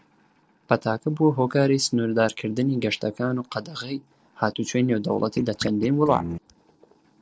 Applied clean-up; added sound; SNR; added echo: neural separator model SepFormer DNS4.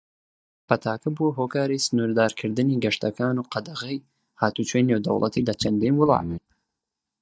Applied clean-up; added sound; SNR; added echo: neural mask model DeepFilterNet 3.